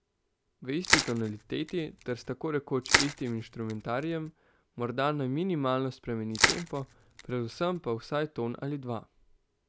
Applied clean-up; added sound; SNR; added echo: none; Crushing; -2 dB; none.